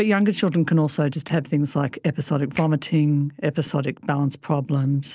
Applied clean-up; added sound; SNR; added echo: neural separator model SepFormer DNS4.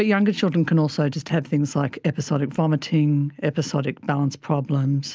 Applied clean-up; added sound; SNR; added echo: none; none; none; none.